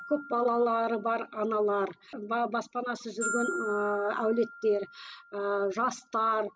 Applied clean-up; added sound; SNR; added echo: none; Glockenspiel; 12 dB; none.